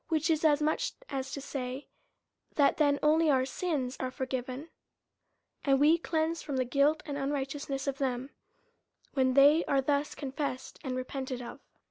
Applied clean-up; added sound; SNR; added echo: none; none; none; none.